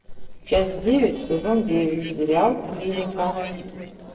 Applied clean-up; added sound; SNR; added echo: neural separator model SepFormer DNS4.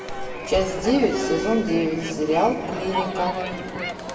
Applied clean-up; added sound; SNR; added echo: none; Crowd; 7 dB; reverberation time 1.8 s.